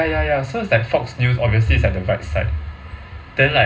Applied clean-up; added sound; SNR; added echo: none; none; none; reverberation time 0.2 s.